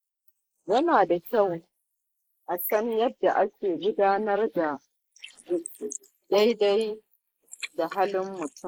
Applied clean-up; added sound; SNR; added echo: neural mask model Resemble Enhance denoiser.